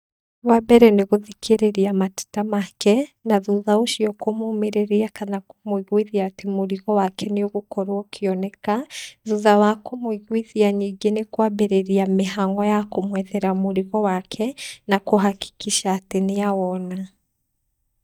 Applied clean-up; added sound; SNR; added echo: neural mask model DeepFilterNet 3.